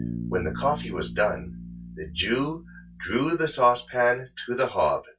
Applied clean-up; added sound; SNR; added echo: none; Bass guitar; 12 dB; reverberation time 0.2 s.